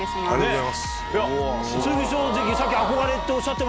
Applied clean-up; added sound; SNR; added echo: none; Wind instrument, woodwind instrument; 9 dB; none.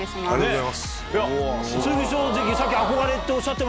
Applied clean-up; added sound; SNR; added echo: none; none; none; none.